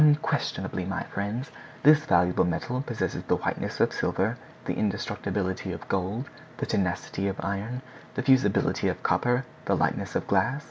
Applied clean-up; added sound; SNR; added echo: none; none; none; none.